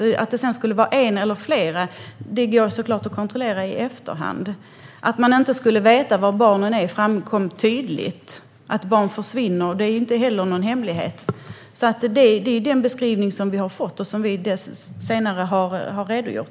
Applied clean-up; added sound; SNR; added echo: none; none; none; none.